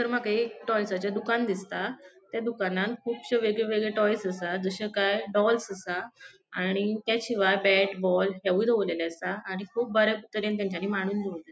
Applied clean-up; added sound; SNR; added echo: none; none; none; none.